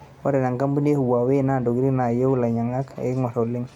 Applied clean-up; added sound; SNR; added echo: none; none; none; none.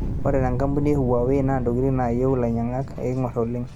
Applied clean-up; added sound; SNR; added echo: none; Fire; 6 dB; none.